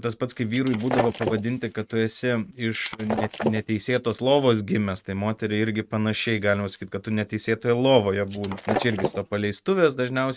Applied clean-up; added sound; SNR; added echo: neural mask model RNNoise.